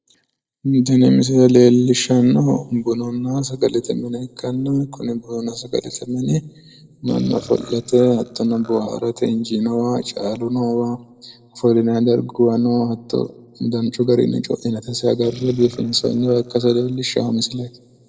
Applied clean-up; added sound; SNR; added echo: neural separator model SepFormer DNS4.